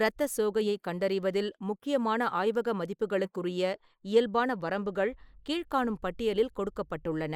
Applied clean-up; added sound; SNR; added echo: neural mask model Resemble Enhance denoiser.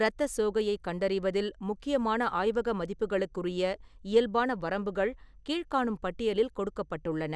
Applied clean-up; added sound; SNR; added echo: none; none; none; none.